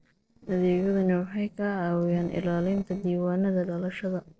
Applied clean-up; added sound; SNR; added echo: neural separator model SepFormer DNS4.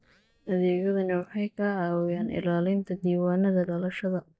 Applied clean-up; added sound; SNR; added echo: neural mask model DeepFilterNet 3.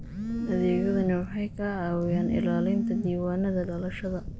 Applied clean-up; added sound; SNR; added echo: none; Telephone; 4 dB; none.